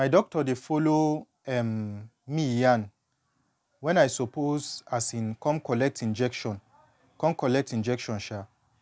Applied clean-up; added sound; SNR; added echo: none; none; none; none.